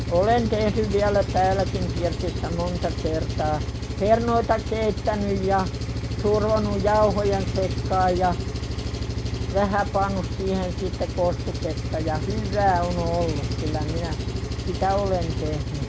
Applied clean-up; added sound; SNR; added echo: none; Engine; 3 dB; none.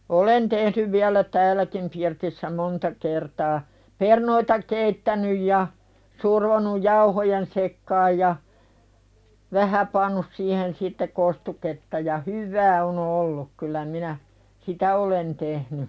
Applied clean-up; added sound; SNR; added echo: none; none; none; none.